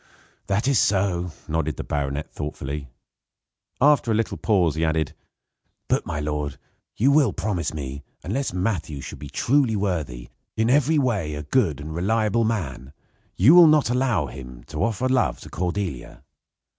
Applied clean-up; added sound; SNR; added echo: none; none; none; none.